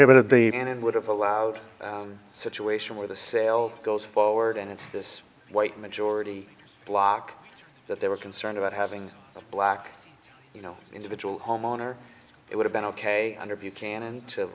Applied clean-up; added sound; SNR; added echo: none; none; none; none.